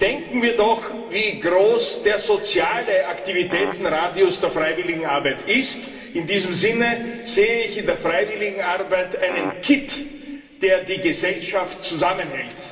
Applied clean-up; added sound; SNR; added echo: none; Fart; 7 dB; reverberation time 2.4 s.